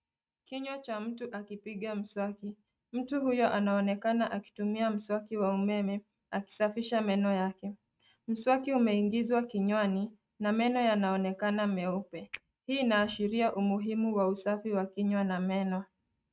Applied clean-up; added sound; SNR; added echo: neural mask model RNNoise.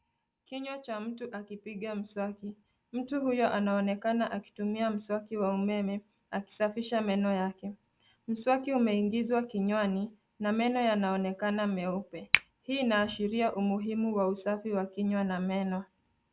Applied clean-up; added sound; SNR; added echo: none; Finger snapping; 5 dB; none.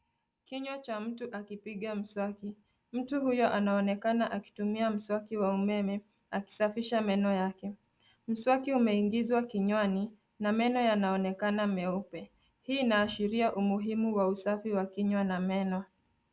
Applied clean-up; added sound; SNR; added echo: none; none; none; none.